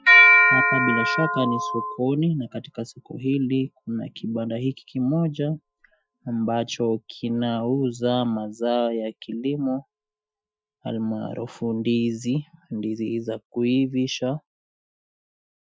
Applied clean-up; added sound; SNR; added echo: classical method Wiener filter.